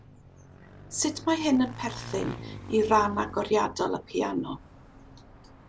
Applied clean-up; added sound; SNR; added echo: none; Motorcycle / Engine; 15 dB; none.